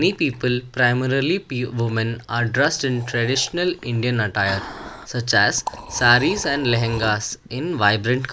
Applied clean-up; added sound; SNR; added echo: none; Liquid; 17 dB; none.